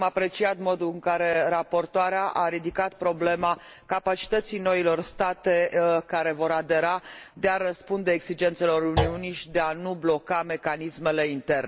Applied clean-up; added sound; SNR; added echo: none; Thump, thud; 6 dB; none.